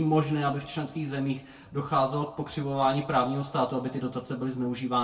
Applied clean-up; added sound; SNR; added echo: none; none; none; reverberation time 0.2 s.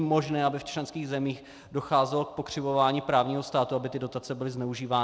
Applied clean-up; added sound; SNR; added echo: none; none; none; none.